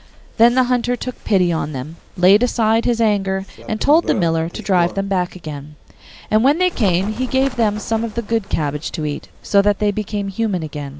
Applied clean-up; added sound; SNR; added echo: none; Bird; 16 dB; none.